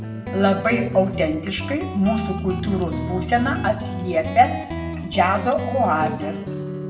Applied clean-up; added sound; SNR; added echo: none; Guitar; 6 dB; reverberation time 0.7 s.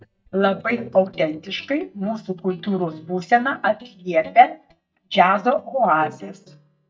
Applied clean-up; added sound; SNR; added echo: neural mask model DeepFilterNet 3.